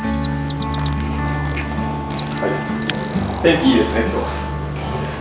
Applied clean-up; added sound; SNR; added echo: none; Mechanisms + Fart; 19 dB; none.